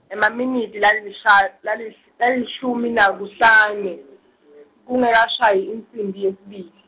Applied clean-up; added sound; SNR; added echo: none; none; none; none.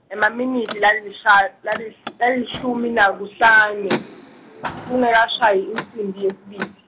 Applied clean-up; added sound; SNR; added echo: none; Car; 14 dB; none.